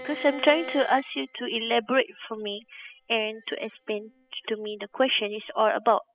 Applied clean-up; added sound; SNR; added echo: classical method spectral subtraction.